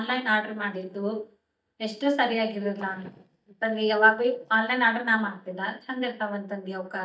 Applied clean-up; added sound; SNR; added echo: neural mask model DeepFilterNet 3.